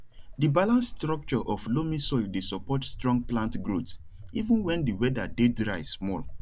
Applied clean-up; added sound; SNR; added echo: none; Walk, footsteps; 10 dB; none.